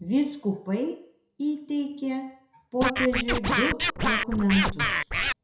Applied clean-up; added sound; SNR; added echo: none; Scratching (performance technique); -2 dB; reverberation time 0.5 s.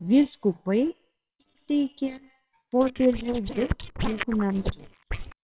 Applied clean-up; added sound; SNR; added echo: neural separator model SepFormer WHAMR!.